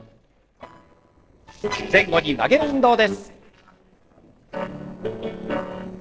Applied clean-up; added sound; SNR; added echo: neural separator model SepFormer DNS4.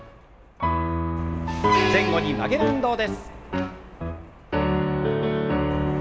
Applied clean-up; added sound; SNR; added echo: none; Truck; 9 dB; reverberation time 1.3 s.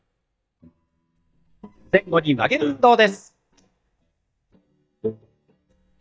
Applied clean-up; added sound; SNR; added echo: neural mask model DeepFilterNet 3.